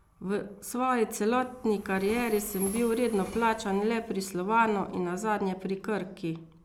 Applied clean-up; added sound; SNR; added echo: none; Train; 19 dB; none.